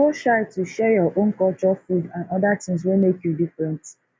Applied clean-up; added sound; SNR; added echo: none; none; none; none.